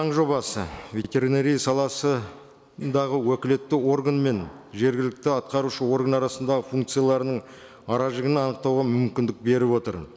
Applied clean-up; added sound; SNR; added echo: none; none; none; none.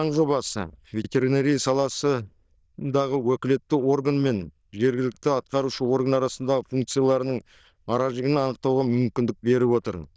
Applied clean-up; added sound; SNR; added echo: neural diffusion model UNIVERSE++.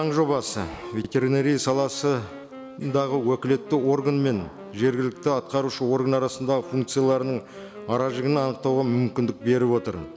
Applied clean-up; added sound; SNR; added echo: none; Wind instrument, woodwind instrument; 18 dB; none.